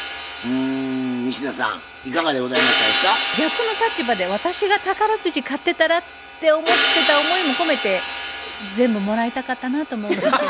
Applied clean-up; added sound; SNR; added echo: none; Hi-hat; 4 dB; none.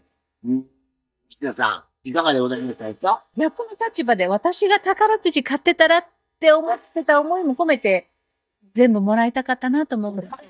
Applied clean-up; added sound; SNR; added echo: neural mask model DeepFilterNet 3.